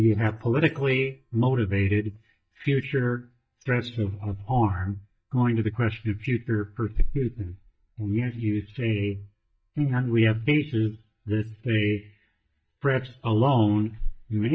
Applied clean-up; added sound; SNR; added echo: neural mask model DeepFilterNet 3.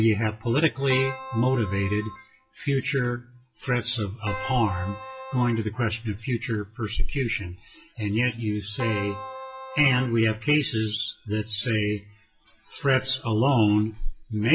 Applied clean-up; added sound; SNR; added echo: classical method WPE with log-MMSE.